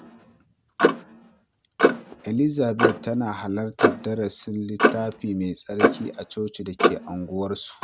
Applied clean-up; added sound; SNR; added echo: none; Clock; -3 dB; none.